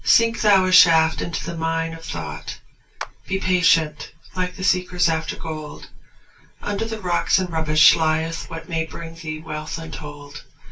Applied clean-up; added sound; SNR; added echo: none; Clapping; 17 dB; reverberation time 0.2 s.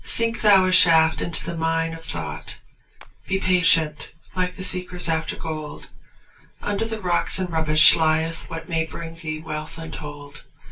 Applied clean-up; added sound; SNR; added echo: neural separator model SepFormer DNS4.